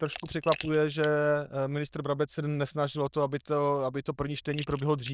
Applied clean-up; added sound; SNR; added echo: neural diffusion model UNIVERSE++.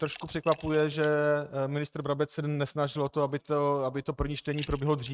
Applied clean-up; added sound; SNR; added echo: neural mask model RNNoise.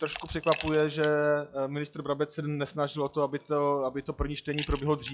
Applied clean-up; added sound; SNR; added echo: classical method log-MMSE.